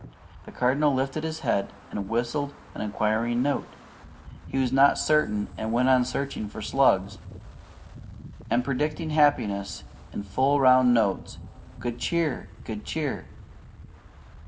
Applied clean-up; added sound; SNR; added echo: none; Wind; 17 dB; reverberation time 0.8 s.